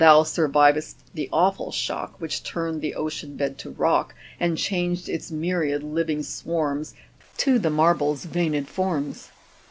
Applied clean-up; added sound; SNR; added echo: none; none; none; none.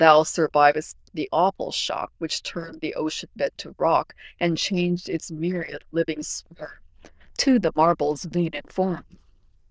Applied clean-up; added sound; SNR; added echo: neural diffusion model UNIVERSE++.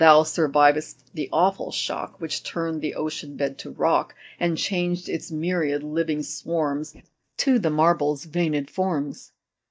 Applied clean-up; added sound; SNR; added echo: neural mask model DeepFilterNet 3.